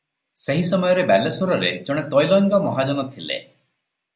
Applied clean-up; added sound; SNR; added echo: none; none; none; none.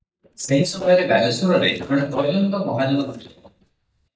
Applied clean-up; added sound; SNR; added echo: neural mask model DeepFilterNet 3.